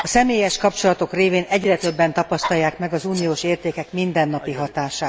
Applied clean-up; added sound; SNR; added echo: none; Cutlery, silverware + Dog; 16 dB; none.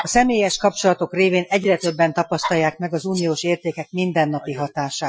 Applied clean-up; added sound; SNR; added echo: classical method Wiener filter.